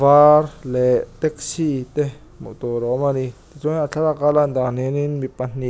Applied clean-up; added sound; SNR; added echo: none; none; none; none.